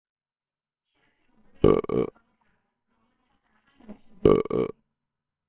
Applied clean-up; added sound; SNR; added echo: neural separator model SepFormer WHAMR!.